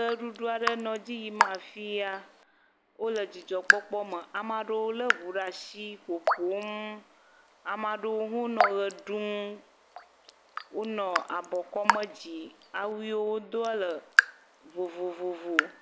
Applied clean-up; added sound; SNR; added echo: none; Raindrop / Drip; 0 dB; none.